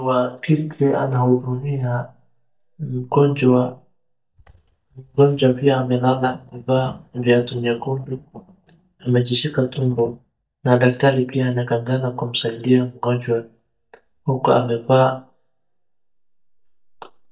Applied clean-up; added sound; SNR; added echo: neural mask model DeepFilterNet 3.